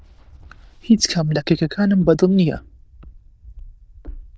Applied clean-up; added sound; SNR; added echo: neural diffusion model UNIVERSE++.